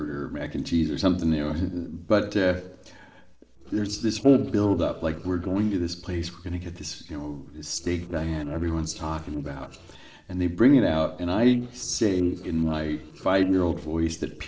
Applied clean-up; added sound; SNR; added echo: neural separator model SepFormer DNS4.